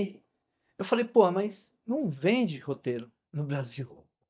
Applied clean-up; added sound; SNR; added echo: neural mask model DeepFilterNet 3.